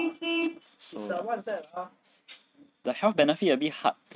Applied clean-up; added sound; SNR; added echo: neural mask model RNNoise.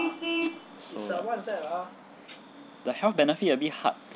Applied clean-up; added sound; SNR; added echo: none; Cricket + Vehicle horn, car horn, honking; 6 dB; none.